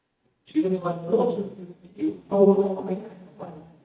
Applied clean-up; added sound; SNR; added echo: neural mask model DeepFilterNet 3.